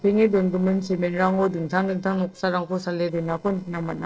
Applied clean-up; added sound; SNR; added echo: neural separator model SepFormer DNS4.